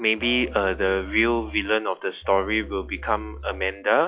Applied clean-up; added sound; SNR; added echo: classical method log-MMSE.